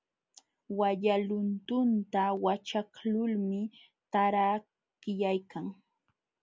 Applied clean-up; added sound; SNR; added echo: none; none; none; none.